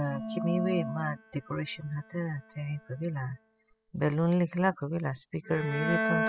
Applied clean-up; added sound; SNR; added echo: classical method spectral subtraction.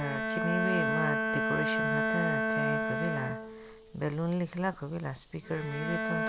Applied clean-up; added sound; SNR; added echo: none; Bowed string instrument; -2 dB; none.